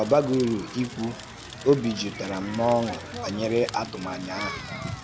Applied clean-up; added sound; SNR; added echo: none; Crackle; 11 dB; none.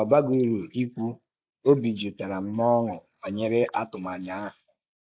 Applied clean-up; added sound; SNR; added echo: neural mask model Resemble Enhance denoiser.